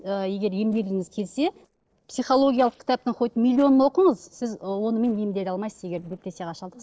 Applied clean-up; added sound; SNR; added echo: neural separator model SepFormer DNS4.